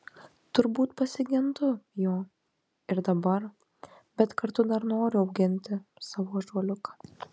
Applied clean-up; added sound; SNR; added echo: none; none; none; none.